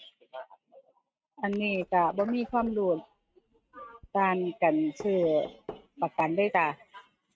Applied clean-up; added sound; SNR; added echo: neural mask model RNNoise.